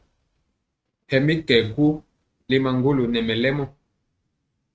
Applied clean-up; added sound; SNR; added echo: neural mask model RNNoise.